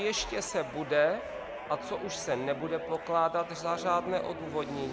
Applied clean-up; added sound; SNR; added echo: none; Guitar; 10 dB; none.